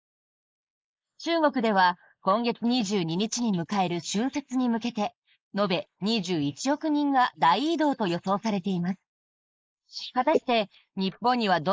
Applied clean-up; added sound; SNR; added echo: neural mask model Resemble Enhance denoiser.